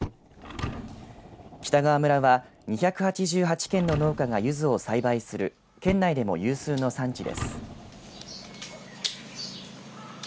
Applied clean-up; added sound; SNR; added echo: none; Fire + Thump, thud; 13 dB; none.